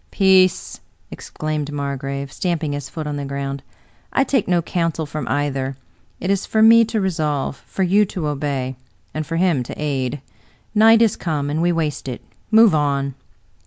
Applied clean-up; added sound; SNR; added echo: none; none; none; none.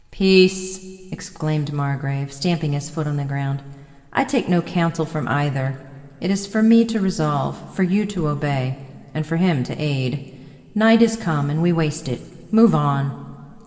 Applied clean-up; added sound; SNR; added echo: none; none; none; reverberation time 1.9 s.